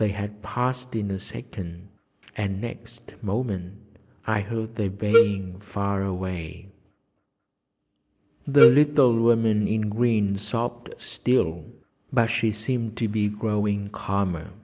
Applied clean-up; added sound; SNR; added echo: none; Wind instrument, woodwind instrument; -5 dB; none.